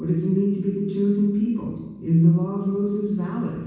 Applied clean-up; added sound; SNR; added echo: none; none; none; reverberation time 1.2 s.